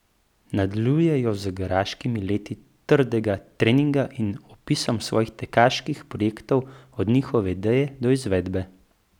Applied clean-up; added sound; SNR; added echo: none; none; none; none.